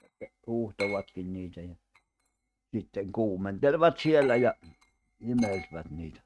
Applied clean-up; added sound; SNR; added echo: neural mask model RNNoise.